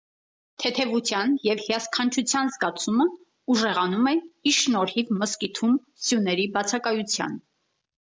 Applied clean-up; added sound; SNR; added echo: none; none; none; none.